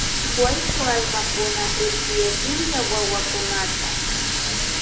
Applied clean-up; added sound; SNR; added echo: none; Water tap, faucet; -4 dB; reverberation time 1.6 s.